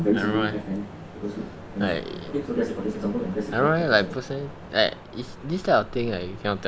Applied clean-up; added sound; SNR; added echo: none; Mechanisms; 17 dB; none.